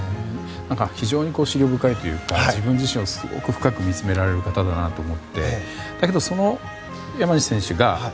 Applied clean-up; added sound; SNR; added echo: none; none; none; none.